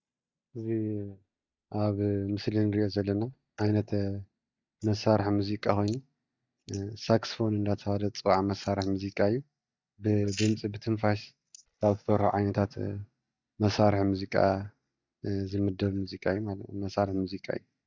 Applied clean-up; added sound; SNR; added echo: neural mask model DeepFilterNet 3.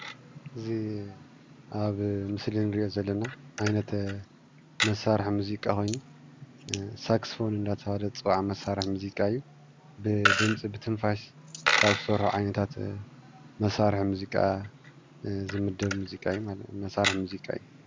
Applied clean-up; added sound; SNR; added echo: none; Coin (dropping); 6 dB; none.